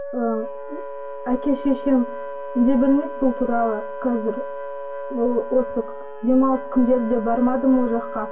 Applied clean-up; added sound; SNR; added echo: none; Wind instrument, woodwind instrument; 10 dB; reverberation time 0.1 s.